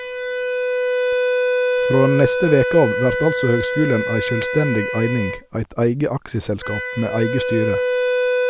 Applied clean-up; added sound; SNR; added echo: none; Wind instrument, woodwind instrument; 0 dB; none.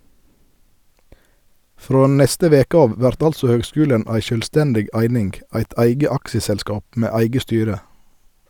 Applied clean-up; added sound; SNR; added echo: none; none; none; none.